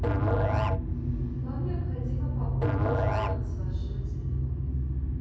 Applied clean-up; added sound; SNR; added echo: none; Musical instrument; 4 dB; reverberation time 1.3 s.